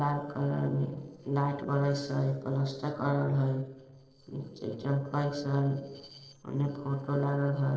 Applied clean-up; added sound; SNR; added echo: neural separator model SepFormer DNS4.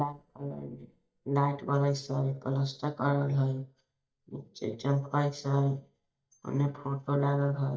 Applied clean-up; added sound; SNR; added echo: neural mask model DeepFilterNet 3.